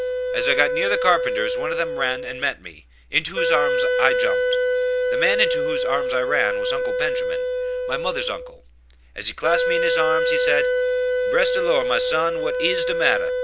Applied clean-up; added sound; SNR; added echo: none; Wind instrument, woodwind instrument; -2 dB; none.